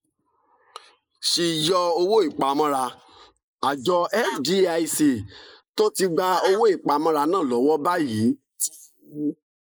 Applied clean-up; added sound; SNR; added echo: neural mask model Resemble Enhance denoiser.